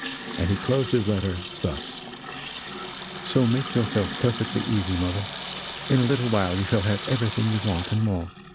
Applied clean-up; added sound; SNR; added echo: none; Sink (filling or washing) / Water tap, faucet; 5 dB; none.